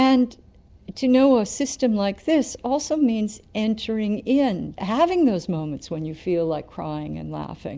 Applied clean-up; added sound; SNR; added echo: none; none; none; none.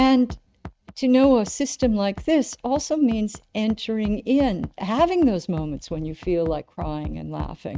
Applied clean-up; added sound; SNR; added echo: neural mask model RNNoise.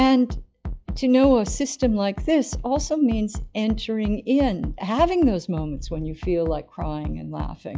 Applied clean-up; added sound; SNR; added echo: classical method log-MMSE.